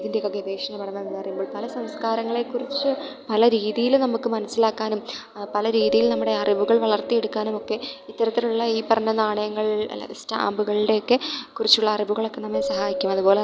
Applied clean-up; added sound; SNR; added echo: none; Keyboard (musical); 12 dB; none.